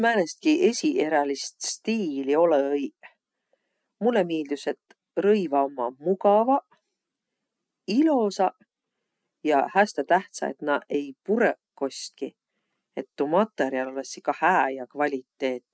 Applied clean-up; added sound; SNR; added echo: none; none; none; none.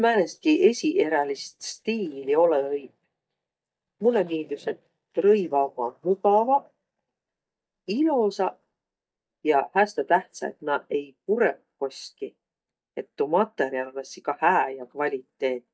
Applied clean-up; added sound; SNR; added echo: neural mask model DeepFilterNet 3.